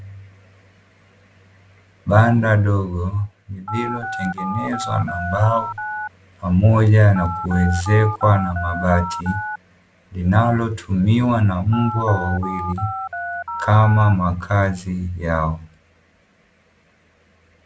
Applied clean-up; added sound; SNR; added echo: none; Telephone; 8 dB; none.